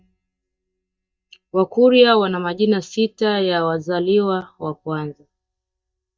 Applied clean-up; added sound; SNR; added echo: neural mask model DeepFilterNet 3.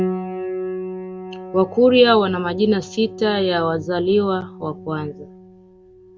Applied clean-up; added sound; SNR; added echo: none; Piano; 10 dB; none.